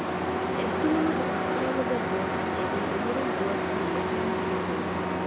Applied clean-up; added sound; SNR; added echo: none; Truck; -5 dB; reverberation time 0.6 s.